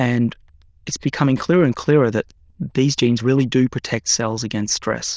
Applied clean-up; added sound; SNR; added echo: neural diffusion model UNIVERSE++.